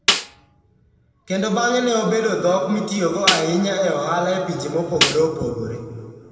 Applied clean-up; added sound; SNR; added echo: none; Snare drum; 4 dB; reverberation time 2.2 s.